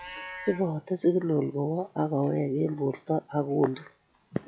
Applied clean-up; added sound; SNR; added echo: classical method log-MMSE.